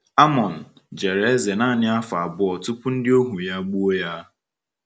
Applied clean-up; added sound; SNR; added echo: none; none; none; none.